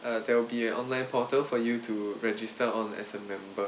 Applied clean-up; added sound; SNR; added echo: none; none; none; none.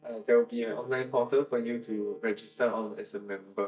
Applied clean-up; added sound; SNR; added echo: neural mask model DeepFilterNet 3.